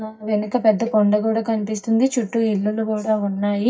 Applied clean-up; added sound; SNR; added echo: neural mask model DeepFilterNet 3.